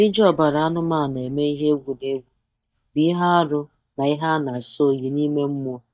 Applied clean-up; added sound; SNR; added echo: neural mask model DeepFilterNet 3.